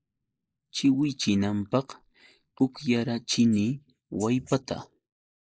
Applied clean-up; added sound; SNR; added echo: neural mask model Resemble Enhance denoiser.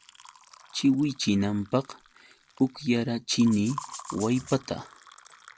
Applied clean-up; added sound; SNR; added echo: none; Liquid + Rattle (instrument); 18 dB; none.